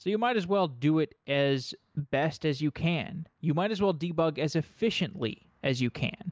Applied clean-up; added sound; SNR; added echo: none; none; none; none.